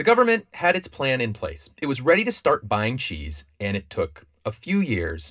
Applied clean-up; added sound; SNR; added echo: none; none; none; reverberation time 0.2 s.